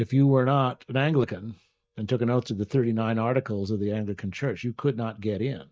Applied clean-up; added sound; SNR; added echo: neural mask model DeepFilterNet 3.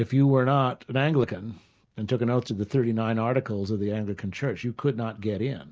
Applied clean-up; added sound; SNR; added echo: none; none; none; none.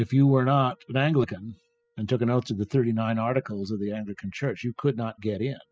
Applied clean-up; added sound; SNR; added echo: classical method spectral subtraction.